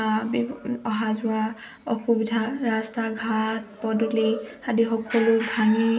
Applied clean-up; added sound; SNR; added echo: none; none; none; none.